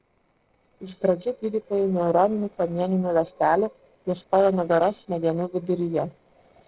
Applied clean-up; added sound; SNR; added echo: neural separator model SepFormer DNS4.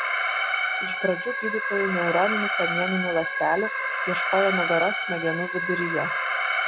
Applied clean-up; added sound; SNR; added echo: none; Alarm; -1 dB; none.